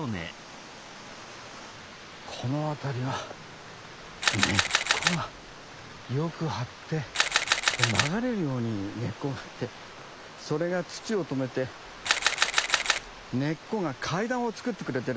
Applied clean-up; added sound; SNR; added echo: none; Camera; -5 dB; none.